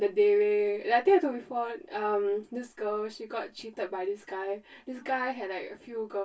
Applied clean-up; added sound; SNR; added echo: none; none; none; reverberation time 0.1 s.